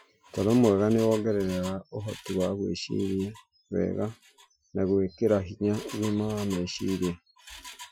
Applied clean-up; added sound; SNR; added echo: classical method Wiener filter.